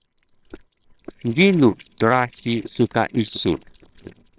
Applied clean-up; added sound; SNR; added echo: neural separator model SepFormer WHAMR!.